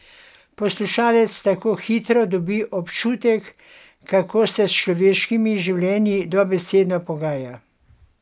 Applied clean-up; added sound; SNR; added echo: none; none; none; none.